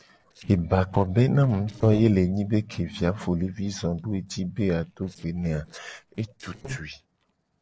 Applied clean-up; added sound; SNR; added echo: neural separator model SepFormer DNS4.